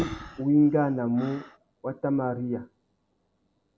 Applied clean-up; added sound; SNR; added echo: none; Breathing; 18 dB; none.